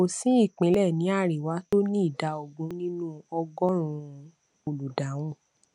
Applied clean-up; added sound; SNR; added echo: none; none; none; none.